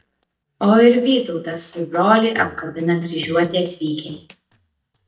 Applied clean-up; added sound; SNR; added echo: neural mask model DeepFilterNet 3.